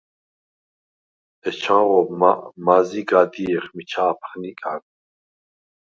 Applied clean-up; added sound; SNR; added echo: none; none; none; none.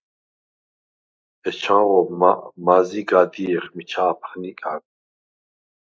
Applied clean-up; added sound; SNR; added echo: neural mask model Resemble Enhance denoiser.